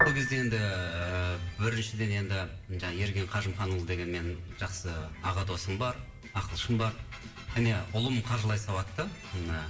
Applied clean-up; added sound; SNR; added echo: none; Piano; 9 dB; reverberation time 0.7 s.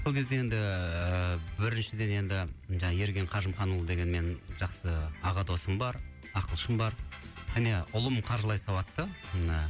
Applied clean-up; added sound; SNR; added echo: none; none; none; none.